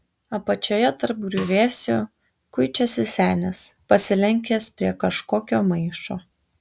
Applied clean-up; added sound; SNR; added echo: none; Snare drum; 18 dB; none.